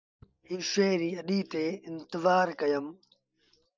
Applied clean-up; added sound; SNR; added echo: neural mask model DeepFilterNet 3.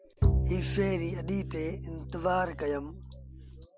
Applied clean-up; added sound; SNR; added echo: none; Bowed string instrument; -1 dB; none.